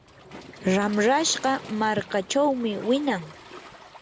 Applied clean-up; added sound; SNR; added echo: none; Waves, surf; 17 dB; none.